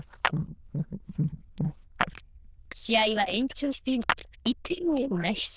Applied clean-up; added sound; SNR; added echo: neural diffusion model UNIVERSE++.